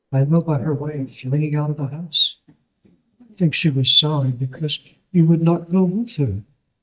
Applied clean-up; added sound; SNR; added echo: neural mask model DeepFilterNet 3.